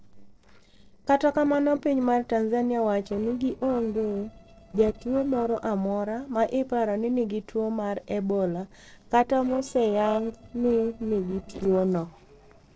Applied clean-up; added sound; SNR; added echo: neural separator model SepFormer DNS4.